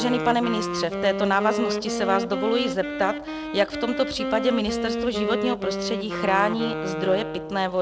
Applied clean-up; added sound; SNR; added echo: none; Wind instrument, woodwind instrument; 4 dB; none.